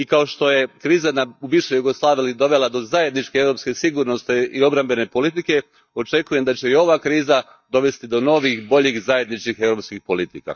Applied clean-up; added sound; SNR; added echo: neural mask model DeepFilterNet 3.